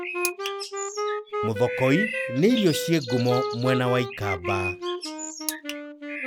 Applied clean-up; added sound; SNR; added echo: none; Wind instrument, woodwind instrument + Bird; 4 dB; none.